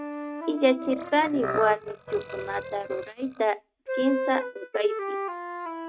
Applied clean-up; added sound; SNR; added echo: neural mask model RNNoise.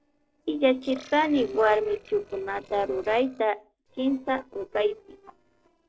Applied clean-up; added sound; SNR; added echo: neural separator model SepFormer DNS4.